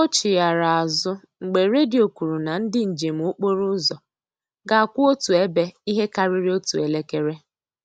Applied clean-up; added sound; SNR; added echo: none; none; none; none.